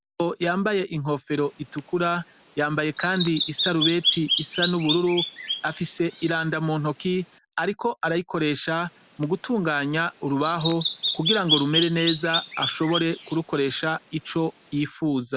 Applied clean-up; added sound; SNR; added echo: none; Bird vocalization, bird call, bird song; 6 dB; none.